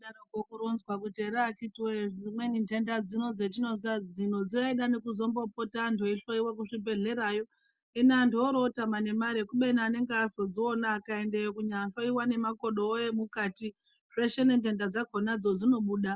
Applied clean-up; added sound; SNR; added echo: none; none; none; none.